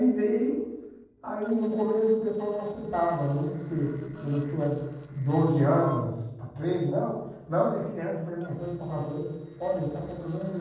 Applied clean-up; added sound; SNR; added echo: neural separator model SepFormer DNS4.